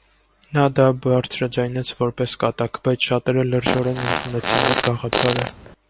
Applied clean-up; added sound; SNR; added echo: none; Fart; 2 dB; none.